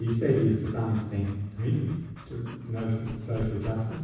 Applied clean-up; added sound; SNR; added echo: none; Dog / Breathing; 18 dB; reverberation time 1.1 s.